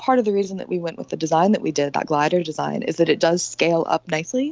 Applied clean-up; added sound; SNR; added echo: none; none; none; none.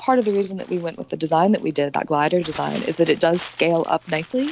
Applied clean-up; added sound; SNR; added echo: none; Crumpling, crinkling; 20 dB; none.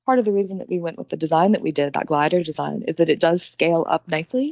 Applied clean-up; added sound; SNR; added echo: neural mask model DeepFilterNet 3.